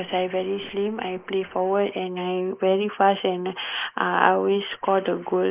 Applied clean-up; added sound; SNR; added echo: neural mask model Resemble Enhance denoiser.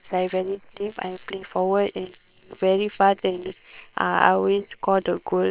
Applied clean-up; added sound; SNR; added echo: neural separator model SepFormer WHAM!.